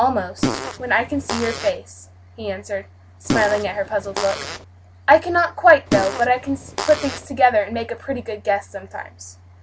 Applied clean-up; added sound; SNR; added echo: none; Fart; 6 dB; none.